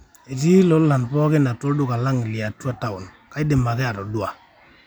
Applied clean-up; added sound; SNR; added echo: none; none; none; none.